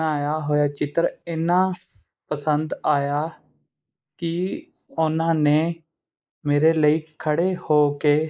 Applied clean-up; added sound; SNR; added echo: neural mask model Resemble Enhance denoiser.